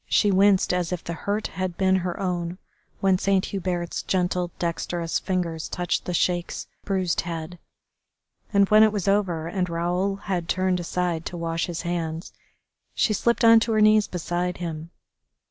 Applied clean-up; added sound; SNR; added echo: none; none; none; none.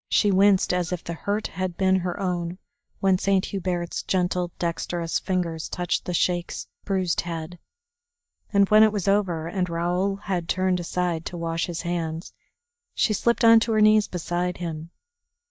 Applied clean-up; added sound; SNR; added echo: neural mask model DeepFilterNet 3.